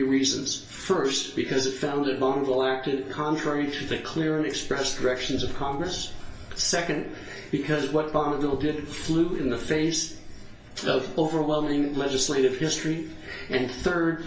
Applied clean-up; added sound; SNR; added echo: none; Wind; 17 dB; reverberation time 0.4 s.